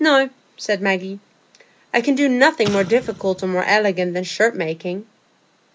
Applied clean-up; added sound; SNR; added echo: none; Explosion; 16 dB; none.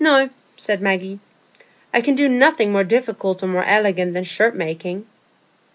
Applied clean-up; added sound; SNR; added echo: none; none; none; none.